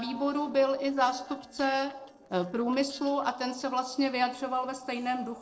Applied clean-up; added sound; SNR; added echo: neural separator model SepFormer DNS4.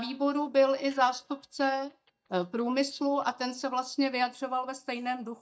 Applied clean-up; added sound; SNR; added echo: neural mask model DeepFilterNet 3.